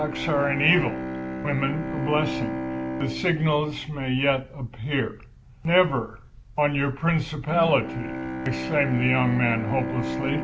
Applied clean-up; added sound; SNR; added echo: none; Bowed string instrument; 7 dB; none.